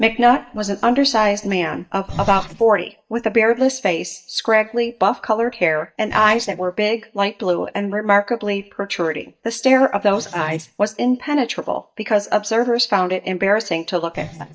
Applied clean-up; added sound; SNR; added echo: neural mask model DeepFilterNet 3.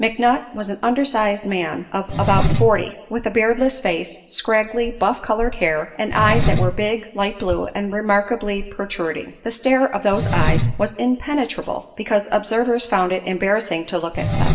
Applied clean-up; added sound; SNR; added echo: none; Engine; 4 dB; reverberation time 0.9 s.